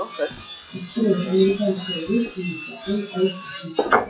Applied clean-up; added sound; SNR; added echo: classical method WPE with log-MMSE.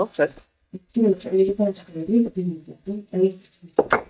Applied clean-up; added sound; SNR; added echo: neural mask model DeepFilterNet 3.